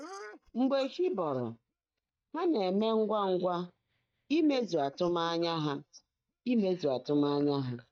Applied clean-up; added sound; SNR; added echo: neural mask model DeepFilterNet 3.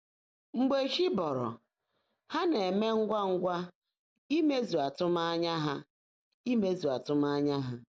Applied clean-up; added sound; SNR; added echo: none; none; none; none.